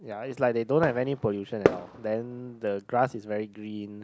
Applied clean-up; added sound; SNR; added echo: none; Fireworks; 5 dB; none.